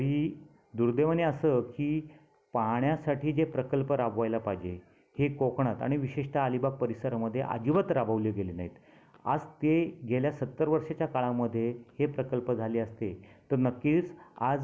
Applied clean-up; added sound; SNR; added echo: none; none; none; none.